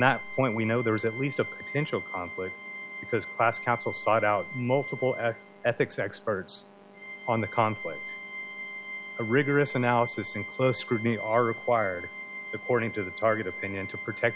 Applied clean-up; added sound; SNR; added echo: none; Organ; 11 dB; none.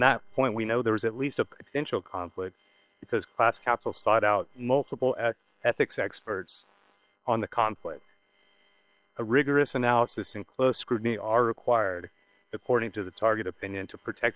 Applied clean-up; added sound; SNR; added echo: neural separator model SepFormer WHAM!.